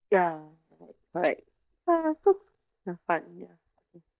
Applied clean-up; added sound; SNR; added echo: neural mask model DeepFilterNet 3.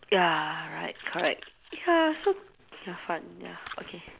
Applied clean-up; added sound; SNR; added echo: none; Fire; 18 dB; none.